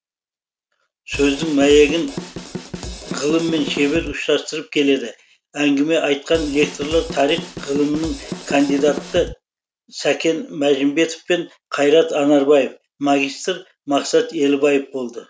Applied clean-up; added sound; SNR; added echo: none; Drum kit; 11 dB; none.